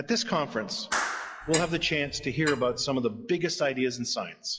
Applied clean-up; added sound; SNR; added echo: classical method log-MMSE.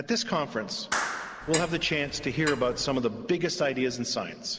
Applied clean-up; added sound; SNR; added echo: none; Clock + Clapping; 8 dB; none.